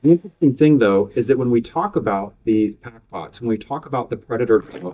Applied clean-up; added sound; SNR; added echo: neural mask model DeepFilterNet 3.